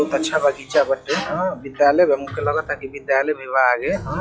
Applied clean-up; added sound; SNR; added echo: classical method log-MMSE.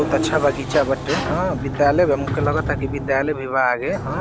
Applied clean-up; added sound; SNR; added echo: none; Sliding door; 5 dB; none.